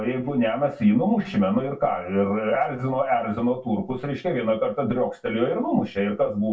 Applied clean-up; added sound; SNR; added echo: none; none; none; reverberation time 0.2 s.